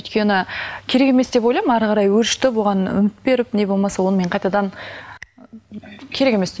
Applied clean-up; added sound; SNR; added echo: none; none; none; none.